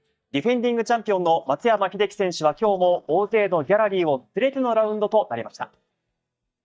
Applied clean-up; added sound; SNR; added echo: neural mask model DeepFilterNet 3.